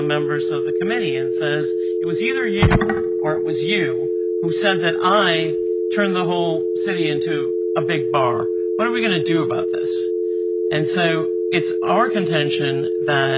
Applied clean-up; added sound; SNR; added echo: none; Telephone; -2 dB; none.